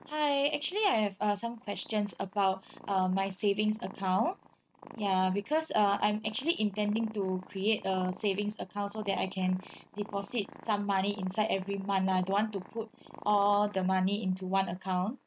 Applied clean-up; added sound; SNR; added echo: neural mask model RNNoise.